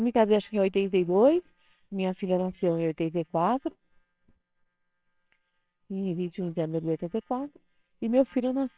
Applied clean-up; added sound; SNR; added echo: neural separator model SepFormer WHAMR!.